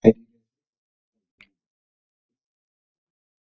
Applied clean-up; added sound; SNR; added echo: neural mask model DeepFilterNet 3.